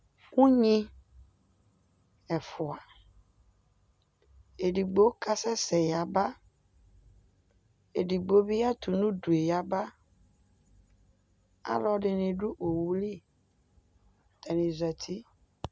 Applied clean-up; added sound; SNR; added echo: none; none; none; none.